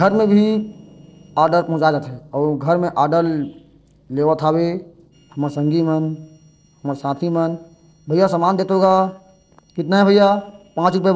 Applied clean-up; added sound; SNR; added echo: neural separator model SepFormer DNS4.